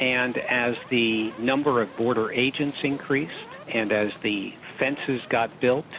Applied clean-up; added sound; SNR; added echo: none; Fire; 18 dB; none.